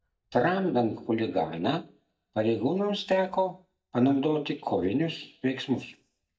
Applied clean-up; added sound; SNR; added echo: neural mask model DeepFilterNet 3.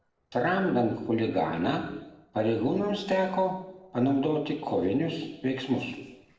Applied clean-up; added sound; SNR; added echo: neural separator model SepFormer DNS4.